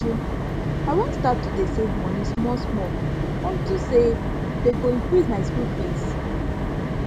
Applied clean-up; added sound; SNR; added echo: none; Wind; -1 dB; none.